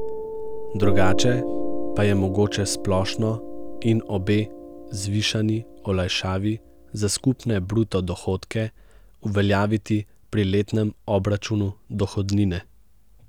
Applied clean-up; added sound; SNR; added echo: none; Piano; 4 dB; none.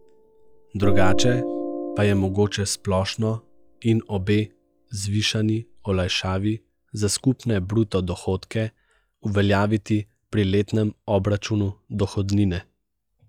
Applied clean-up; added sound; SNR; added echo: classical method log-MMSE.